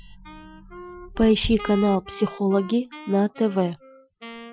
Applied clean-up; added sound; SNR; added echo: classical method Wiener filter.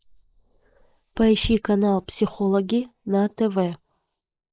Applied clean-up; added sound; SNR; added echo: neural mask model Resemble Enhance denoiser.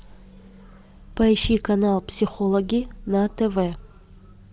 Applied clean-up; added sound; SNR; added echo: none; none; none; none.